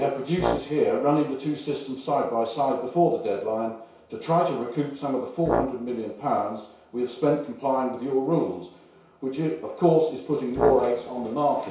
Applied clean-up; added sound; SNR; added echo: none; Brass instrument; 5 dB; reverberation time 0.6 s.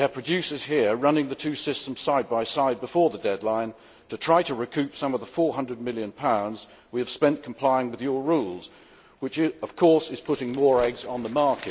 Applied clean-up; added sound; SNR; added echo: none; none; none; none.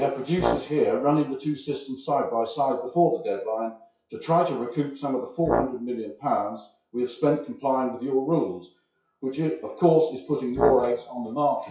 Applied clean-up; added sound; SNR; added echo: classical method WPE with log-MMSE.